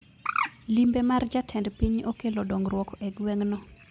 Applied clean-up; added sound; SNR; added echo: none; Bird; 11 dB; none.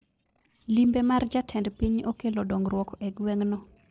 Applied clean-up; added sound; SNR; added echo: neural separator model SepFormer DNS4.